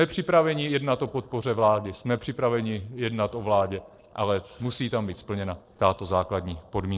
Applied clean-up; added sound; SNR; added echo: neural separator model SepFormer DNS4.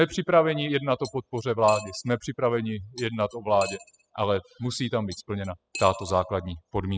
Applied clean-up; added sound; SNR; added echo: classical method spectral subtraction.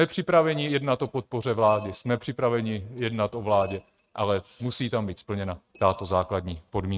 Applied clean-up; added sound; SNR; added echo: neural mask model RNNoise.